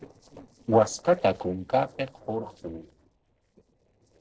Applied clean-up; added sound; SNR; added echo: neural separator model SepFormer DNS4.